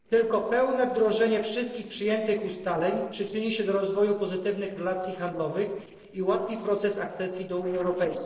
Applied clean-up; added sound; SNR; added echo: neural separator model SepFormer DNS4.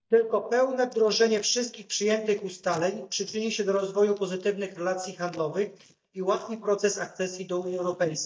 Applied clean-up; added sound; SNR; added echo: neural mask model DeepFilterNet 3.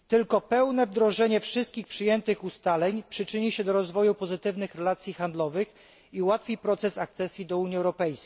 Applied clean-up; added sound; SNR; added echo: none; none; none; none.